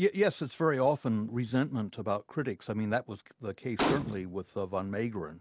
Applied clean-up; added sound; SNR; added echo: none; Gunshot, gunfire; 3 dB; none.